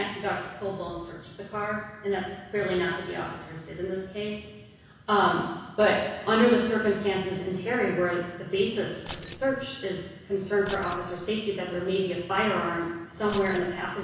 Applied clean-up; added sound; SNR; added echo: none; Keys jangling; 6 dB; reverberation time 1.1 s.